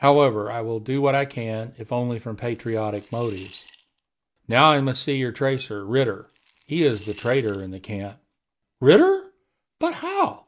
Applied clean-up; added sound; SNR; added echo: none; Coin (dropping) / Glass; 20 dB; none.